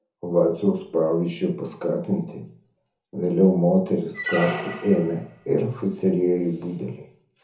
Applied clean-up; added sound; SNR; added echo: none; Squeak; 9 dB; reverberation time 0.6 s.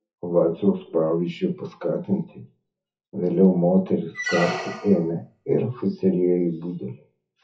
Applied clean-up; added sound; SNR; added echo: classical method WPE with log-MMSE.